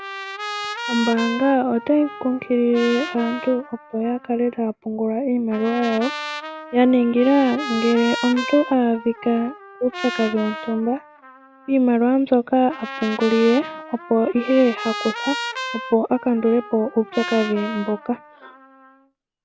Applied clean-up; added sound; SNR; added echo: none; Trumpet; 11 dB; none.